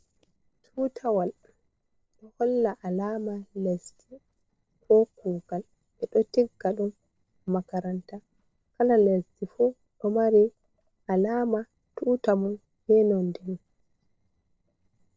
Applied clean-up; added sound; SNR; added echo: neural separator model SepFormer DNS4.